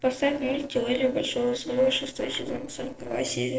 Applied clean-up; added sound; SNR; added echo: neural separator model SepFormer DNS4.